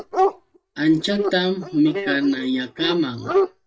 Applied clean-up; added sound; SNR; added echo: neural mask model DeepFilterNet 3.